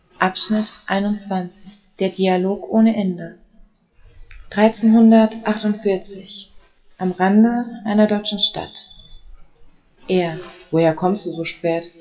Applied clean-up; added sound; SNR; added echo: classical method WPE with log-MMSE.